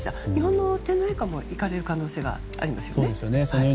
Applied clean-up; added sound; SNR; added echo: none; none; none; none.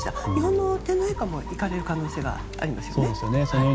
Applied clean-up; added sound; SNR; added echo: none; Chicken, rooster; 12 dB; none.